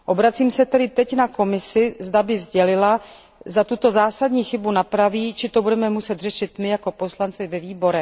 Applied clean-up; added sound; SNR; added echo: none; none; none; none.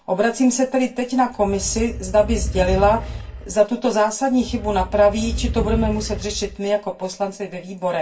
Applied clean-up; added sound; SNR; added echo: none; Animal; 7 dB; reverberation time 0.2 s.